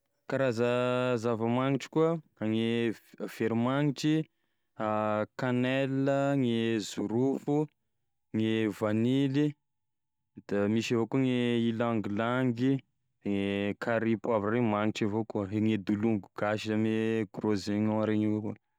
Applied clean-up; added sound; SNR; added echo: none; none; none; none.